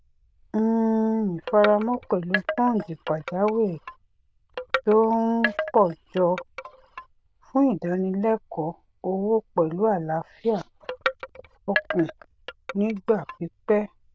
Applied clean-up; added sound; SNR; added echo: neural diffusion model UNIVERSE++.